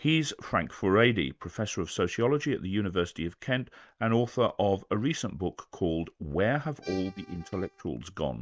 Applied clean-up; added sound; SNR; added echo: neural mask model RNNoise.